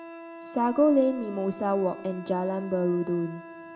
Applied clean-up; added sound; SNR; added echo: none; Wind instrument, woodwind instrument; 16 dB; reverberation time 1.2 s.